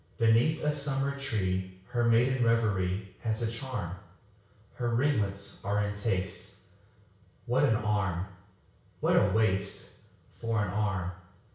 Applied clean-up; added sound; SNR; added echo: none; none; none; reverberation time 0.6 s.